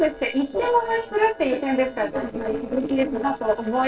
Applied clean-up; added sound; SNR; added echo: neural separator model SepFormer DNS4.